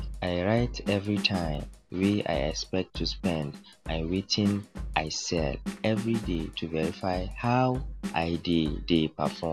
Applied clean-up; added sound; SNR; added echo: none; Drum kit; 9 dB; none.